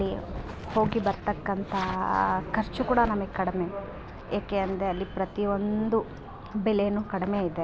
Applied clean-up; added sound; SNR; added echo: none; none; none; none.